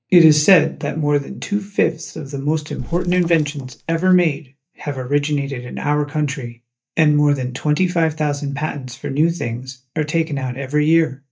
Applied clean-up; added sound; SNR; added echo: neural mask model DeepFilterNet 3.